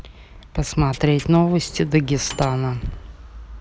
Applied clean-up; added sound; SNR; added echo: none; Microwave oven + Tearing; 20 dB; none.